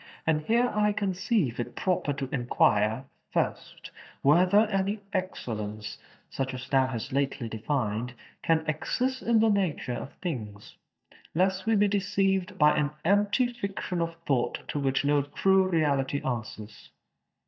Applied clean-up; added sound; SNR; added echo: neural mask model DeepFilterNet 3.